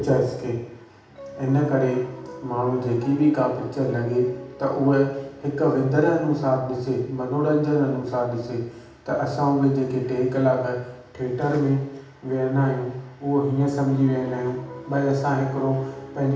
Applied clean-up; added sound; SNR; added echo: none; Piano; 20 dB; reverberation time 0.8 s.